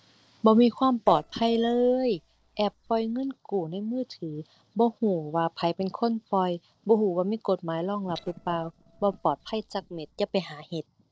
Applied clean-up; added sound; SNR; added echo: neural separator model SepFormer DNS4.